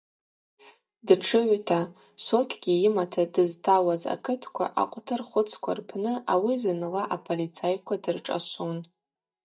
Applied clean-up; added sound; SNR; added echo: neural mask model DeepFilterNet 3.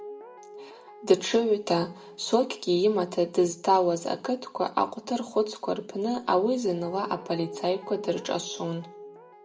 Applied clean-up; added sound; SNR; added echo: none; Guitar; 19 dB; reverberation time 0.4 s.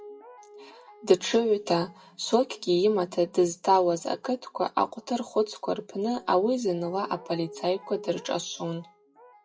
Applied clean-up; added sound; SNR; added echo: classical method WPE with log-MMSE.